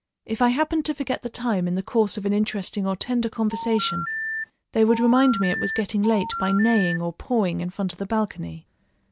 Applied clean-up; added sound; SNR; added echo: none; Telephone; 6 dB; none.